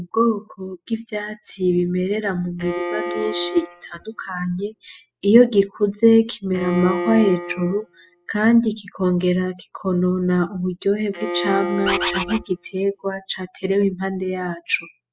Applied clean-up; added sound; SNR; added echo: classical method spectral subtraction.